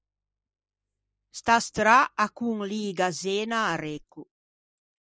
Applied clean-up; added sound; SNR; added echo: neural mask model Resemble Enhance denoiser.